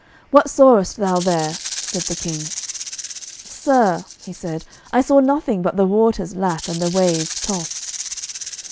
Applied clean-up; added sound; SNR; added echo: none; Rattle (instrument); 12 dB; none.